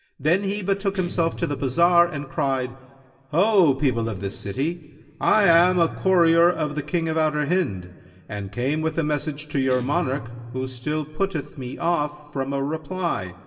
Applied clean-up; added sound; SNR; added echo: none; Guitar; 18 dB; reverberation time 1.4 s.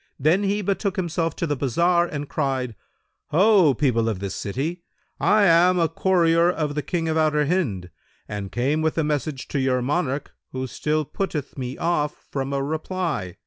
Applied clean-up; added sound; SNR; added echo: none; none; none; none.